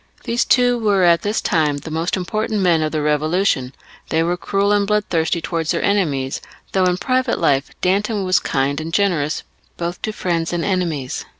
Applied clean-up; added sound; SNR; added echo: none; none; none; none.